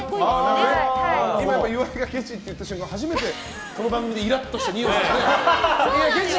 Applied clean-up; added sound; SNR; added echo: none; none; none; none.